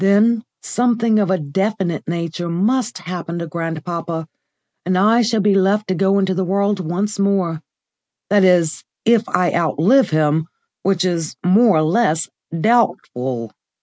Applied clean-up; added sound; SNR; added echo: none; none; none; none.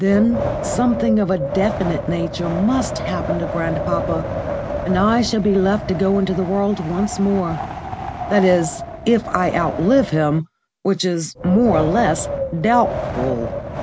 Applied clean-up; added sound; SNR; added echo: none; Wind; 6 dB; none.